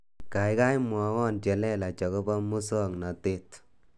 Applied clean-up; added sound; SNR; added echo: none; none; none; none.